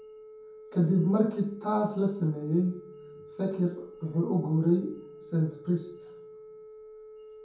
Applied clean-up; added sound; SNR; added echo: none; Telephone; 18 dB; reverberation time 0.6 s.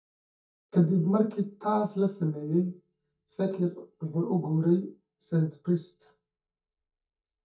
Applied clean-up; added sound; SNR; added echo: neural mask model DeepFilterNet 3.